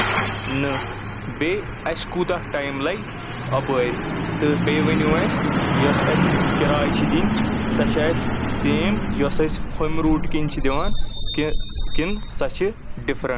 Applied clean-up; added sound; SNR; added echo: none; Truck; -3 dB; none.